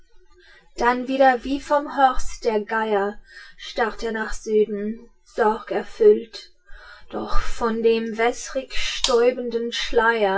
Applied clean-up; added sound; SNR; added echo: classical method WPE with log-MMSE.